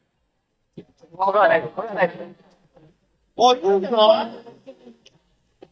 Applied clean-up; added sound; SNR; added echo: neural mask model DeepFilterNet 3.